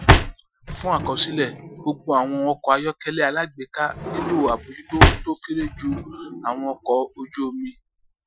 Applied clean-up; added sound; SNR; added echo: classical method Wiener filter.